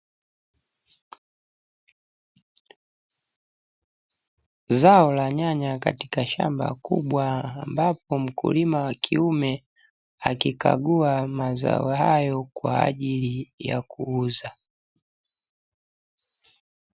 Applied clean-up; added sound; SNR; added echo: none; none; none; none.